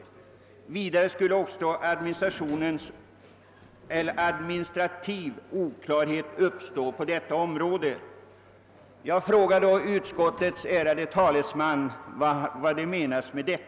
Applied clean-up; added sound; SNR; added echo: none; Drawer open or close; 19 dB; none.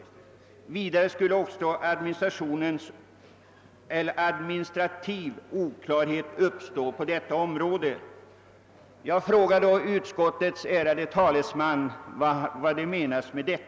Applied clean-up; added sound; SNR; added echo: none; none; none; none.